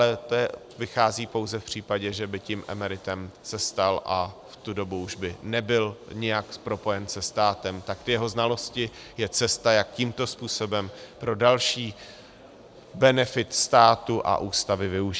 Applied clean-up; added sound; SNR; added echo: none; none; none; none.